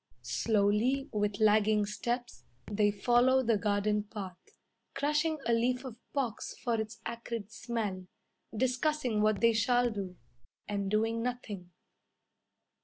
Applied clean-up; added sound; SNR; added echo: none; Raindrop / Drip; 20 dB; none.